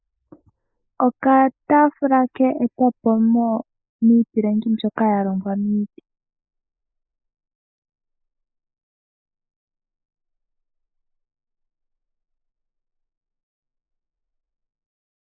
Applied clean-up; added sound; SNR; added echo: neural mask model Resemble Enhance denoiser.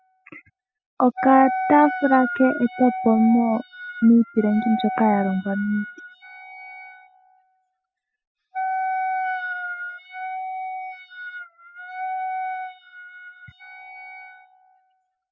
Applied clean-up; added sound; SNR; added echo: classical method spectral subtraction.